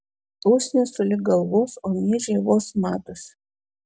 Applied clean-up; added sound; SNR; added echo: none; none; none; none.